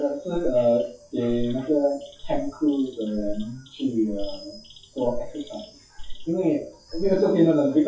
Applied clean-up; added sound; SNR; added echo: classical method WPE with log-MMSE.